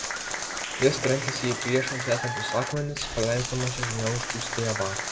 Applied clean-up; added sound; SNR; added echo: none; Applause; 3 dB; reverberation time 0.3 s.